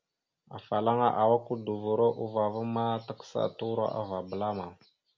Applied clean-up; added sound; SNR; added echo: none; none; none; none.